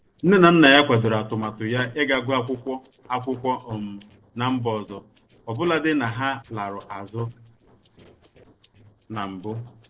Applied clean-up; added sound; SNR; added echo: neural separator model SepFormer DNS4.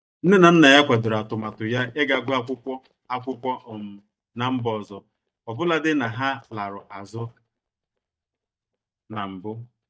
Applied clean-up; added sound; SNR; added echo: neural mask model DeepFilterNet 3.